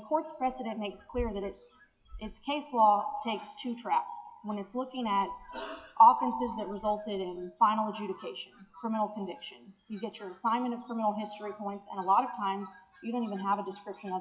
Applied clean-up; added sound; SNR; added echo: classical method log-MMSE.